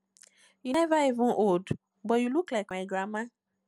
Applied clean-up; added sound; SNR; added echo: none; none; none; none.